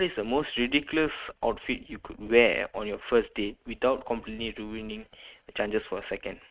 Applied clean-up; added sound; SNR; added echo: neural mask model RNNoise.